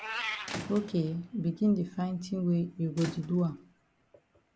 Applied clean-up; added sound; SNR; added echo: none; Meow + Squeak / Rattle / Slam; 11 dB; none.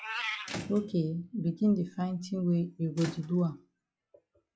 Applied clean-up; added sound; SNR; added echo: classical method log-MMSE.